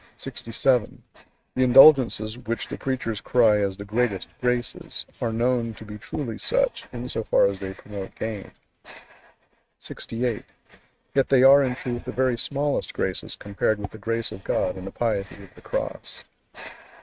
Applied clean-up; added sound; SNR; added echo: neural mask model RNNoise.